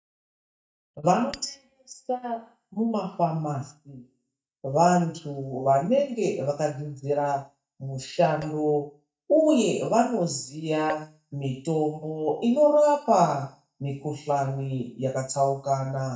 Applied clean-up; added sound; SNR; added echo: neural mask model DeepFilterNet 3.